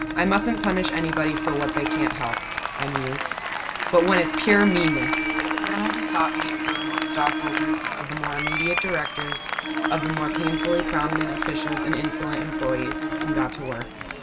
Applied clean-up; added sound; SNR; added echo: none; Applause + Bowed string instrument; 0 dB; none.